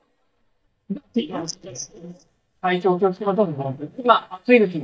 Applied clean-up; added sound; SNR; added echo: neural mask model DeepFilterNet 3.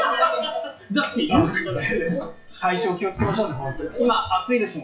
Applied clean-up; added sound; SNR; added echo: classical method WPE with log-MMSE.